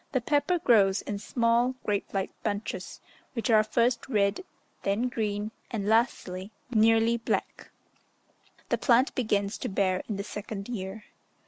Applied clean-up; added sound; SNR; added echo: none; none; none; none.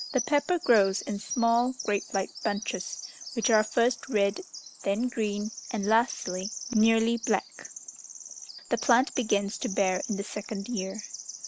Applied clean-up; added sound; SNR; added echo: none; Bird vocalization, bird call, bird song; 12 dB; none.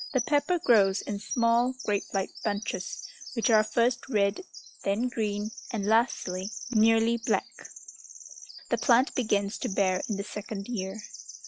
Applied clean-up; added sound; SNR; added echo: classical method log-MMSE.